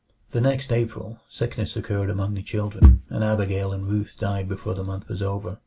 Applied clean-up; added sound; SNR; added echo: none; Bass drum / Thump, thud; 0 dB; none.